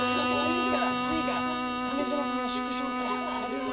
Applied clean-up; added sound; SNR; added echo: none; Bowed string instrument; -4 dB; reverberation time 1.8 s.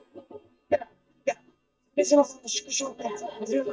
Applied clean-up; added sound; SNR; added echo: neural mask model DeepFilterNet 3.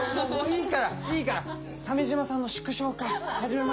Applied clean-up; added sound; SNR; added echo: none; none; none; none.